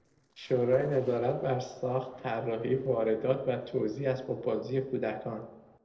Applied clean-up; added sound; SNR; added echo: neural separator model SepFormer DNS4.